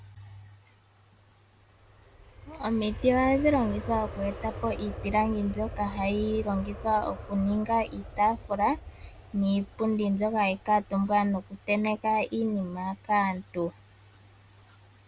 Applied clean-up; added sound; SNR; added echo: none; Aircraft; 13 dB; none.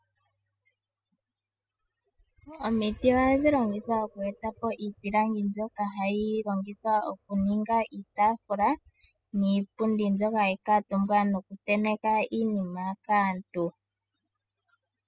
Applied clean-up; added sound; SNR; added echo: classical method spectral subtraction.